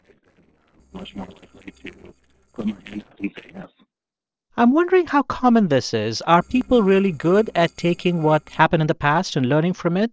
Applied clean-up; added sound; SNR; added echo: neural separator model SepFormer DNS4.